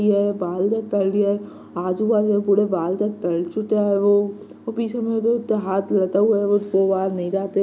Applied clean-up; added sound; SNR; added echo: none; none; none; none.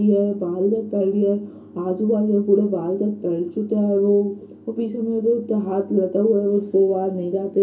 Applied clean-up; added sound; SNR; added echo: none; none; none; reverberation time 0.2 s.